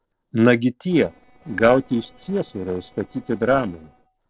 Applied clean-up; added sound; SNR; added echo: neural separator model SepFormer DNS4.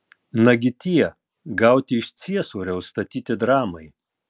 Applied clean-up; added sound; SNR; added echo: none; none; none; none.